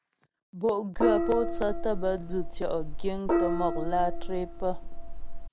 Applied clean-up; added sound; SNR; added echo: none; Gong; -2 dB; none.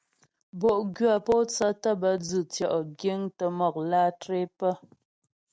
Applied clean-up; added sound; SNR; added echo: none; none; none; none.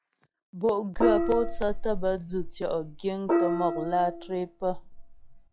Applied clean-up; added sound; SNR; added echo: classical method log-MMSE.